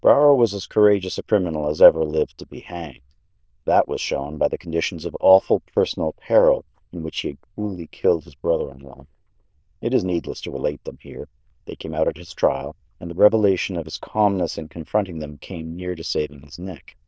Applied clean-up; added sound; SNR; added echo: neural diffusion model UNIVERSE++.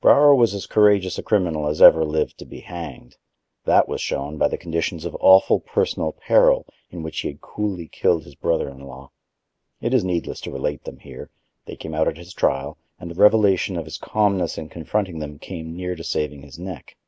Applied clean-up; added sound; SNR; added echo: none; none; none; none.